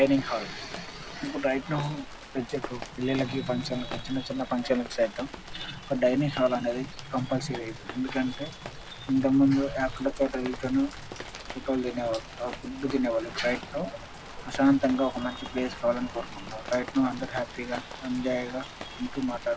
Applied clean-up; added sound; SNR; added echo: none; Rain; 12 dB; none.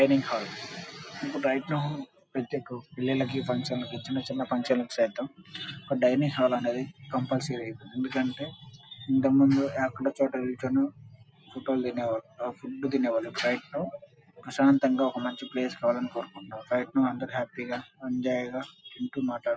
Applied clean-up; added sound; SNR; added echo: none; none; none; none.